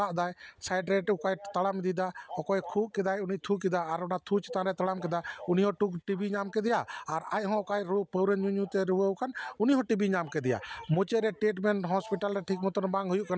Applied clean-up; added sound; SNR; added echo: none; none; none; none.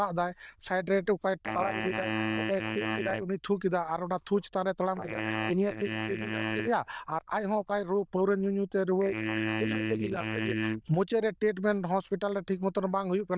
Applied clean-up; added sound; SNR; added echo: neural diffusion model UNIVERSE++.